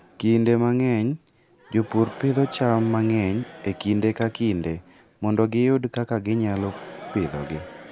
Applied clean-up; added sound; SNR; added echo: none; Crowd; 19 dB; none.